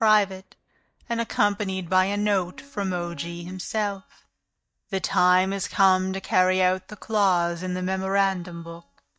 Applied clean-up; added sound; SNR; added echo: neural mask model DeepFilterNet 3.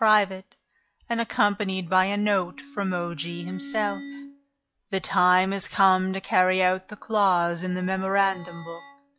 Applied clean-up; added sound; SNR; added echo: classical method log-MMSE.